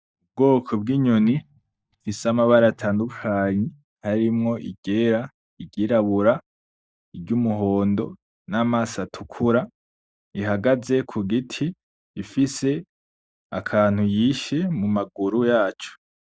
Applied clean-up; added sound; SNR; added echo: neural mask model DeepFilterNet 3.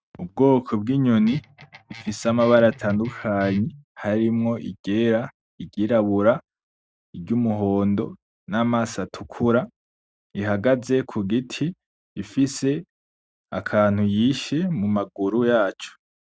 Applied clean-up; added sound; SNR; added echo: neural mask model RNNoise.